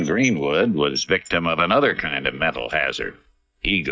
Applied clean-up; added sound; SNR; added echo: neural mask model DeepFilterNet 3.